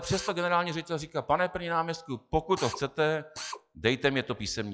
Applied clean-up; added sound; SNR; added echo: classical method log-MMSE.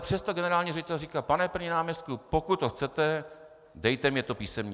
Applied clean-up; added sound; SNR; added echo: none; none; none; none.